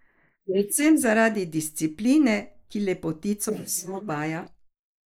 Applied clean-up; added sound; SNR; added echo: neural mask model Resemble Enhance denoiser.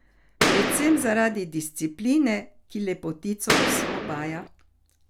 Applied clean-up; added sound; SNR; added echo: none; Boom; -2 dB; none.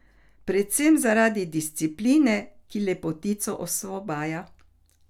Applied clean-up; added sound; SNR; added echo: none; none; none; none.